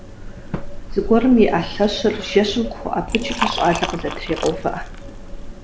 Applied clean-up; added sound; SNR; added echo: none; Liquid; 7 dB; none.